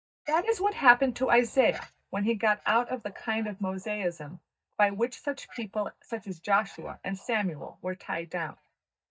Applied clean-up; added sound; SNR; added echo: neural mask model DeepFilterNet 3.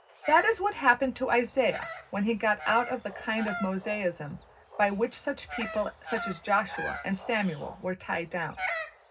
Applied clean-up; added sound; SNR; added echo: none; Bird vocalization, bird call, bird song; 11 dB; reverberation time 0.4 s.